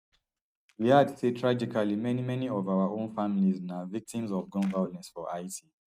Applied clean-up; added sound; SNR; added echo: neural mask model RNNoise.